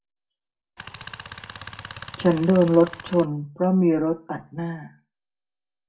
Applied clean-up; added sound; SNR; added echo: none; Tools; 15 dB; reverberation time 0.2 s.